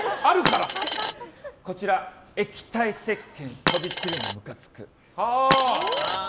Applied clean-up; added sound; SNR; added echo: none; Coin (dropping); -2 dB; none.